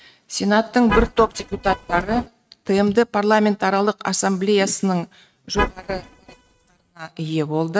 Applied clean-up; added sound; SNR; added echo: neural mask model RNNoise.